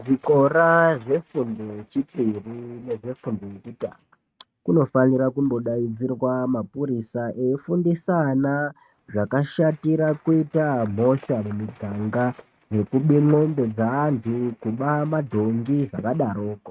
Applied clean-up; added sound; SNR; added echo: neural mask model RNNoise.